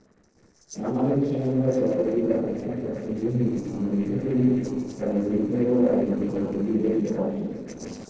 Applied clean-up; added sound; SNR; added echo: neural separator model SepFormer DNS4.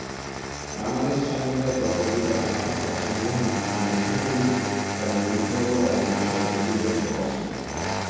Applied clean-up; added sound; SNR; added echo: none; Engine starting; 3 dB; reverberation time 2.0 s.